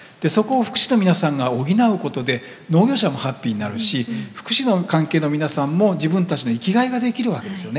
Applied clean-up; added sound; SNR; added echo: none; none; none; none.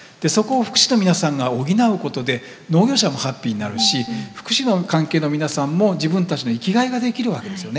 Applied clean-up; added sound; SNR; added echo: none; Marimba, xylophone; 19 dB; none.